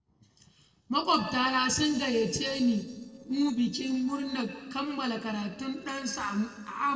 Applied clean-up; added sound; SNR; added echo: neural separator model SepFormer DNS4.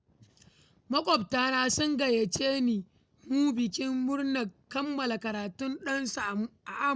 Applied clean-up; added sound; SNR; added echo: none; none; none; none.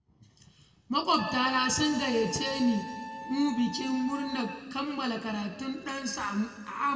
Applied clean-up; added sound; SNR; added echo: none; Trumpet; 11 dB; reverberation time 1.9 s.